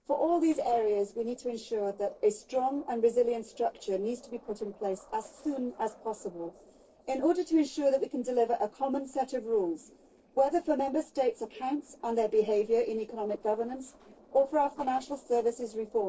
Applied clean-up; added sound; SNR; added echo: neural separator model SepFormer DNS4.